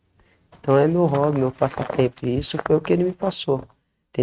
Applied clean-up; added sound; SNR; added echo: neural mask model RNNoise.